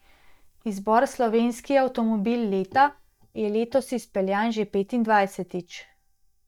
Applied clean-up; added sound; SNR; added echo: neural mask model DeepFilterNet 3.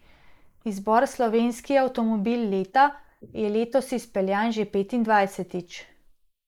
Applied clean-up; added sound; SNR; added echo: neural mask model Resemble Enhance denoiser.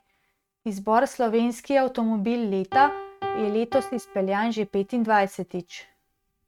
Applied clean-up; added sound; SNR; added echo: neural mask model RNNoise.